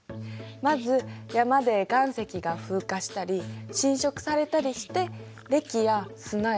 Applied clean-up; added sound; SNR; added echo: none; none; none; none.